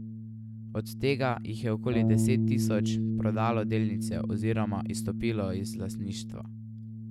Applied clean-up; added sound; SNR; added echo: none; Bass guitar; -2 dB; none.